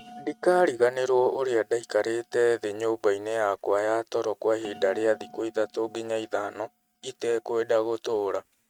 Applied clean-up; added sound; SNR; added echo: neural mask model RNNoise.